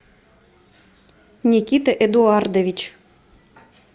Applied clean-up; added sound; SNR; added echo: none; none; none; none.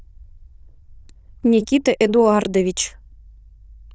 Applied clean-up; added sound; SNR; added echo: neural diffusion model UNIVERSE++.